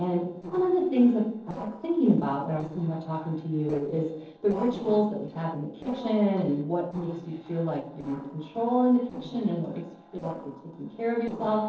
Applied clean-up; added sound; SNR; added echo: neural separator model SepFormer DNS4.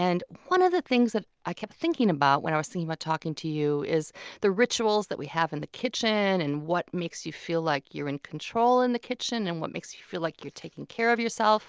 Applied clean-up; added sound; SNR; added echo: none; none; none; none.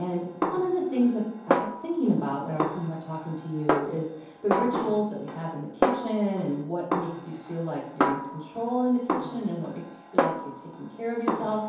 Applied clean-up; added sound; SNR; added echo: none; Snare drum; 2 dB; reverberation time 0.9 s.